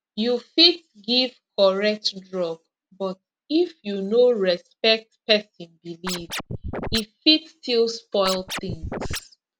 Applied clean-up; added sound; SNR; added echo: none; Scratching (performance technique); 7 dB; none.